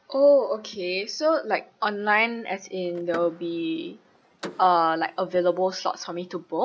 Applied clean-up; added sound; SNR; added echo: none; Door / Car; 20 dB; none.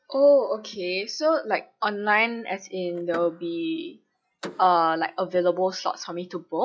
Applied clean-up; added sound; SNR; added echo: classical method log-MMSE.